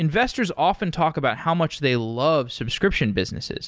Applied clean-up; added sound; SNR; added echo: none; none; none; none.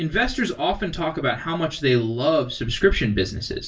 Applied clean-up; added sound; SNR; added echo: none; none; none; reverberation time 0.2 s.